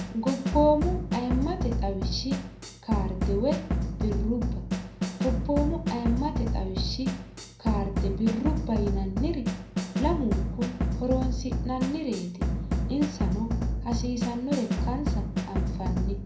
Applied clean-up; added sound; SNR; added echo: none; Drum / Drum kit; -1 dB; reverberation time 0.5 s.